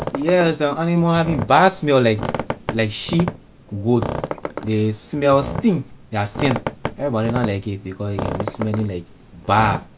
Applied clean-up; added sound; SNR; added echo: none; Squeak; 9 dB; none.